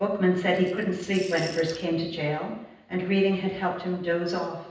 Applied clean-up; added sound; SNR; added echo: none; Coin (dropping) / Glass; 18 dB; reverberation time 0.9 s.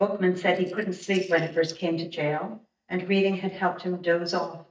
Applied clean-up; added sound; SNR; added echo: neural mask model DeepFilterNet 3.